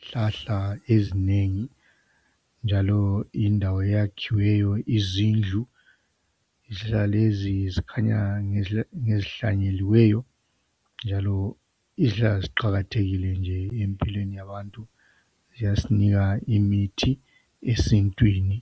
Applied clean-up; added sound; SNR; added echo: none; none; none; none.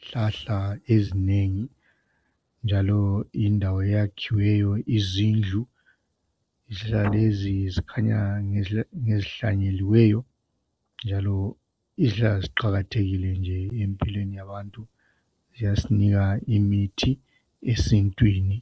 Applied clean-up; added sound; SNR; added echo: neural separator model SepFormer DNS4.